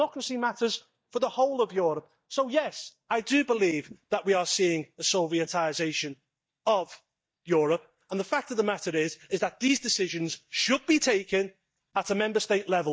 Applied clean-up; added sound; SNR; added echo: neural mask model DeepFilterNet 3.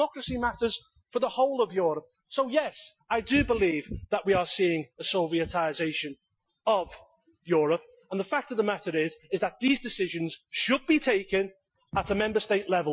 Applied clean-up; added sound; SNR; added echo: classical method Wiener filter.